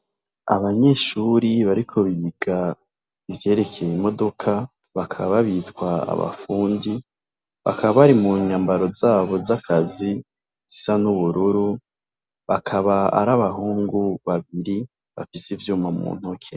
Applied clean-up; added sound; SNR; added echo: none; none; none; none.